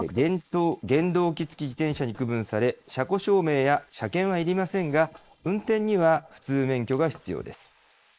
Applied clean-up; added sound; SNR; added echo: neural mask model Resemble Enhance denoiser.